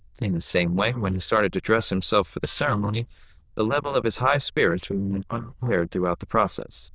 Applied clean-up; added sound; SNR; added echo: neural diffusion model UNIVERSE++.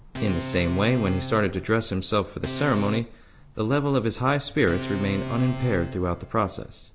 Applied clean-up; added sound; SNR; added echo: none; Organ; 11 dB; none.